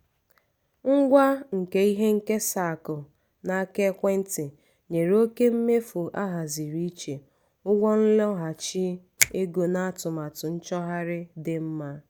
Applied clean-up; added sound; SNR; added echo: none; Finger snapping; 7 dB; none.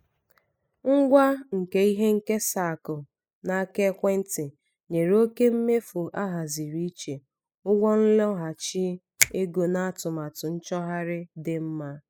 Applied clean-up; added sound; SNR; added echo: classical method spectral subtraction.